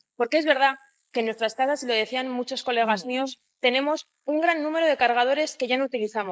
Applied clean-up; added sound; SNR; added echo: neural mask model Resemble Enhance denoiser.